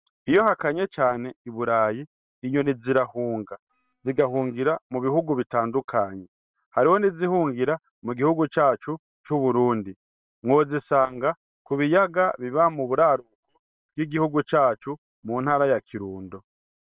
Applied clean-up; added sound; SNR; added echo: neural separator model SepFormer WHAM!.